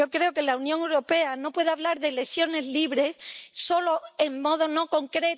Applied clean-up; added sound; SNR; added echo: none; none; none; none.